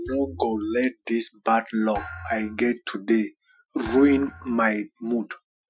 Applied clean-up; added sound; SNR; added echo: classical method Wiener filter.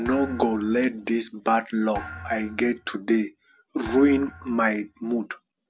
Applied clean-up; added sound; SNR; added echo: none; Thump, thud; 18 dB; none.